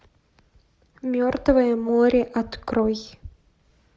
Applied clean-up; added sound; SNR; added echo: none; none; none; none.